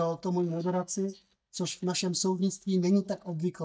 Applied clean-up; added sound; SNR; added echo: neural mask model DeepFilterNet 3.